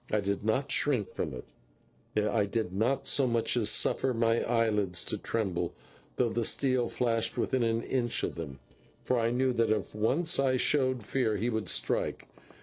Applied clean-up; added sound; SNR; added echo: neural separator model SepFormer DNS4.